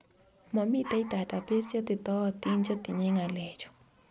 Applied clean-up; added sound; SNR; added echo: none; Dog; 15 dB; none.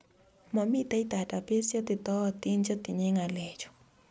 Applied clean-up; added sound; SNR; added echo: none; none; none; none.